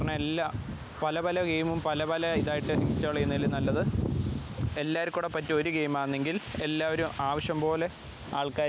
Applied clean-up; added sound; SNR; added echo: none; none; none; none.